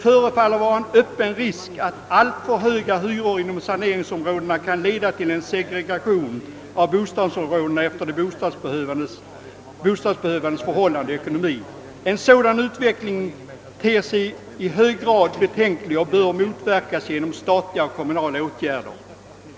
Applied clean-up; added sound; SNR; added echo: none; none; none; none.